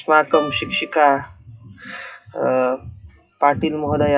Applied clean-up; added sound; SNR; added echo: classical method WPE with log-MMSE.